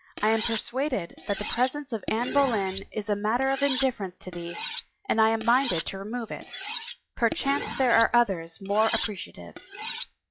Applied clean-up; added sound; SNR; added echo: classical method log-MMSE.